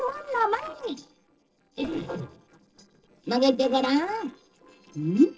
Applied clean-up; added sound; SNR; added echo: neural separator model SepFormer DNS4.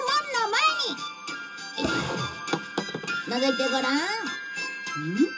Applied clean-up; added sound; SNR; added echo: none; Wind instrument, woodwind instrument; 14 dB; reverberation time 0.2 s.